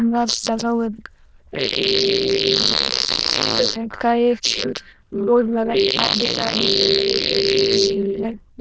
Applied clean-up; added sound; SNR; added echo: neural diffusion model UNIVERSE++.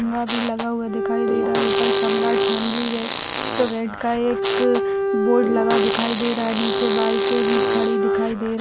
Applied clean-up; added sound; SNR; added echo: none; Fart + Bowed string instrument; -3 dB; none.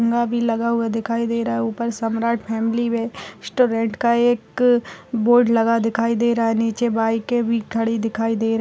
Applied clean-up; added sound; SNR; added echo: none; none; none; none.